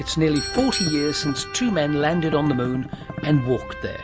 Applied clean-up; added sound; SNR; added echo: none; Doorbell + Thump, thud; 11 dB; none.